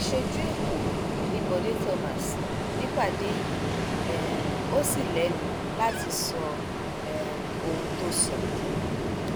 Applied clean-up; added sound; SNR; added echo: none; Ocean; -4 dB; none.